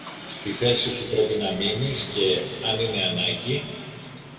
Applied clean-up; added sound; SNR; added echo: none; Train; 14 dB; reverberation time 2.3 s.